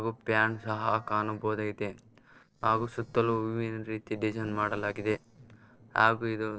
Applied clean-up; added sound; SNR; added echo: neural separator model SepFormer DNS4.